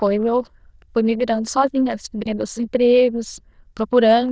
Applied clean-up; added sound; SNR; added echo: neural diffusion model UNIVERSE++.